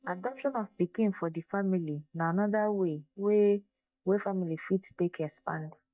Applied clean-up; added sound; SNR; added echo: neural mask model DeepFilterNet 3.